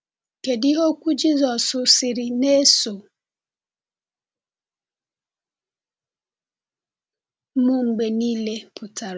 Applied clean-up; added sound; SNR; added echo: none; none; none; none.